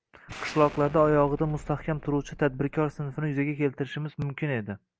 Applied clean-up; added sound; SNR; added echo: none; Explosion; 17 dB; none.